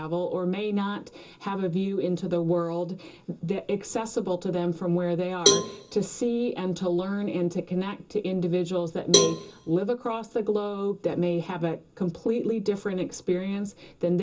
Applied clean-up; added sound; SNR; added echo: none; Cowbell; 1 dB; reverberation time 0.2 s.